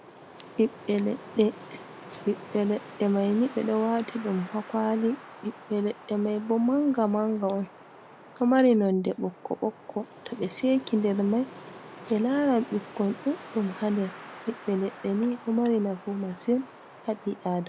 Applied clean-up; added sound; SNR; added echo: none; Wind; 18 dB; none.